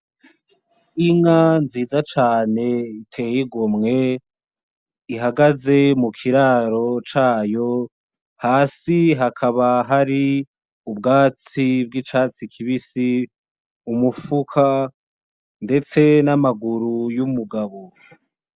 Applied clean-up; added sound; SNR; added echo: none; none; none; none.